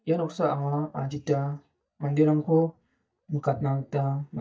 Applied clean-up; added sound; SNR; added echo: neural mask model DeepFilterNet 3.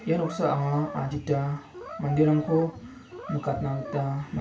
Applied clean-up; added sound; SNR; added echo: none; Brass instrument; 13 dB; reverberation time 0.4 s.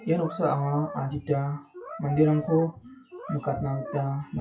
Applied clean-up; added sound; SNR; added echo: classical method WPE with log-MMSE.